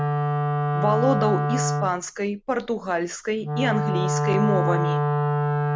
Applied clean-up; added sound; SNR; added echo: none; Wind instrument, woodwind instrument; -2 dB; none.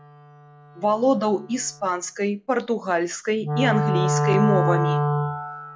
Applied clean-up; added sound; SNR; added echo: classical method log-MMSE.